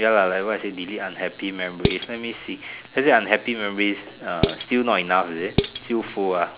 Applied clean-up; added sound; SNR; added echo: none; Dishes, pots, and pans; 4 dB; none.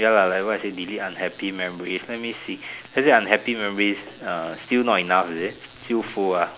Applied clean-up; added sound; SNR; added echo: none; none; none; none.